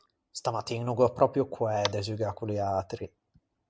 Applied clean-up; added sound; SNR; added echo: none; Tap; 16 dB; none.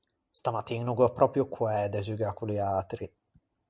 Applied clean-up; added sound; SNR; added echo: none; none; none; none.